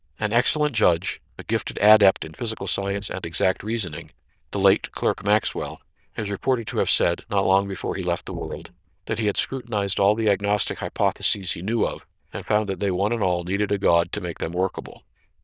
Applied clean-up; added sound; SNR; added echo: neural diffusion model UNIVERSE++.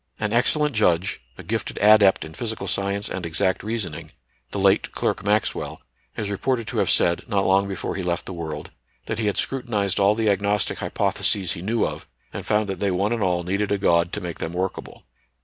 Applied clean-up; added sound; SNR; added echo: none; none; none; none.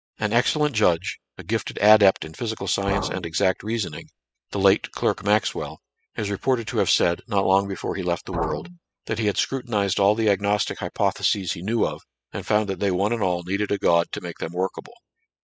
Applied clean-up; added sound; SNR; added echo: classical method spectral subtraction.